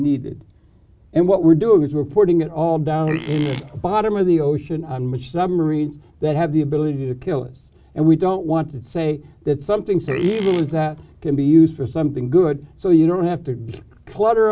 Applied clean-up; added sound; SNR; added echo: none; Livestock, farm animals, working animals; 16 dB; none.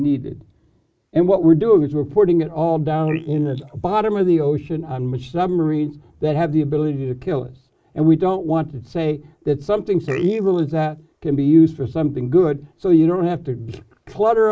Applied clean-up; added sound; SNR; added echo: neural mask model Resemble Enhance denoiser.